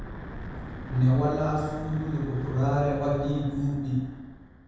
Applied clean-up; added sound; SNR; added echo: none; Wind / Breathing; 11 dB; reverberation time 1.2 s.